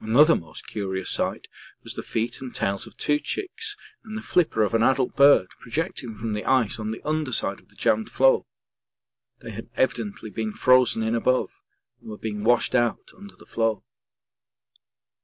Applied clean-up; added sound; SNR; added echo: none; none; none; none.